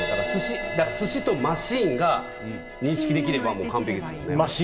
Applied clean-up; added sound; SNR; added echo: none; Crash cymbal; 9 dB; none.